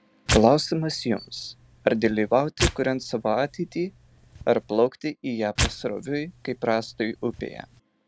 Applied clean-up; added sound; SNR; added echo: none; Tearing; 8 dB; none.